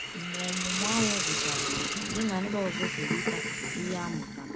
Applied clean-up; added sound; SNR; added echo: none; Hiss; -3 dB; none.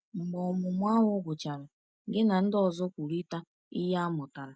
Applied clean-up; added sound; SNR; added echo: none; none; none; none.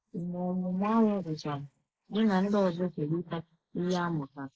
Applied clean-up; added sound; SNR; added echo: neural mask model Resemble Enhance denoiser.